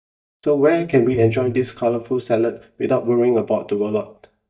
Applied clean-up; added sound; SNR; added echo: neural mask model DeepFilterNet 3.